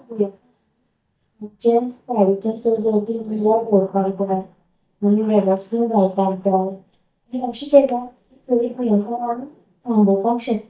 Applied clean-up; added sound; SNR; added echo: neural mask model DeepFilterNet 3.